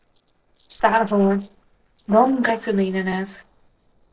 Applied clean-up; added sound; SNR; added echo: neural separator model SepFormer DNS4.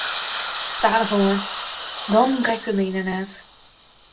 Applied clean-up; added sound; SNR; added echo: none; Hiss; 4 dB; reverberation time 0.2 s.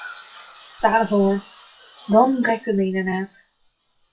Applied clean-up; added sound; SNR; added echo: classical method WPE with log-MMSE.